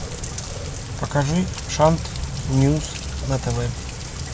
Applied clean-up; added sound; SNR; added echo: none; Rain; 7 dB; none.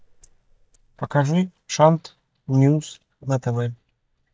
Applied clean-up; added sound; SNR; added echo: neural mask model DeepFilterNet 3.